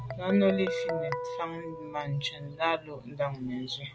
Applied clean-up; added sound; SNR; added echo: none; Guitar; 6 dB; none.